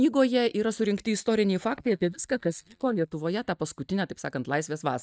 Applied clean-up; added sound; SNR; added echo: neural mask model DeepFilterNet 3.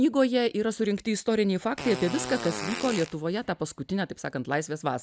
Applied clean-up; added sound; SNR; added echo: none; Fart; 9 dB; none.